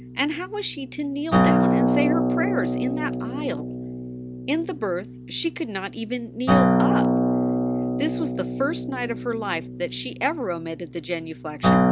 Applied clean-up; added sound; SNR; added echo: none; Acoustic guitar; -5 dB; none.